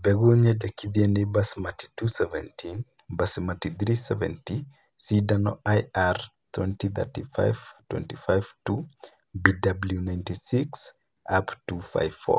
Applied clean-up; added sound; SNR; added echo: none; none; none; none.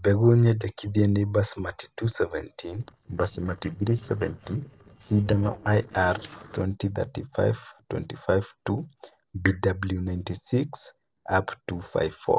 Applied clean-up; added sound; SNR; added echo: neural separator model SepFormer DNS4.